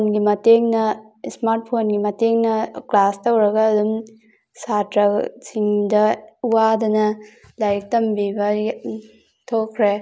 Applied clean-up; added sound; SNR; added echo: none; none; none; none.